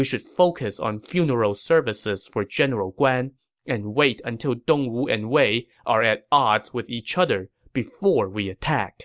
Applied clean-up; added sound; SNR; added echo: none; none; none; none.